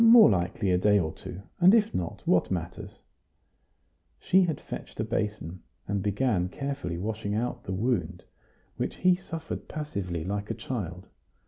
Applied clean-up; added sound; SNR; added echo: none; none; none; none.